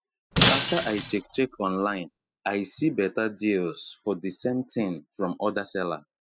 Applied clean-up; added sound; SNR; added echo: classical method spectral subtraction.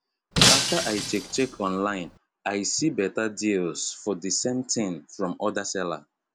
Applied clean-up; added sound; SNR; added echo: none; Shatter; -3 dB; none.